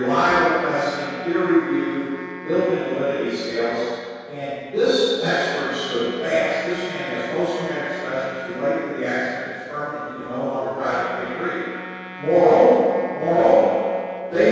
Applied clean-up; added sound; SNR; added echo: none; Wind instrument, woodwind instrument; 16 dB; reverberation time 2.0 s.